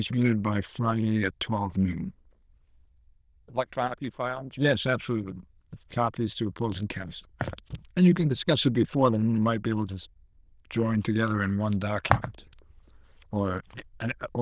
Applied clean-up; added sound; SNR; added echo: neural diffusion model UNIVERSE++.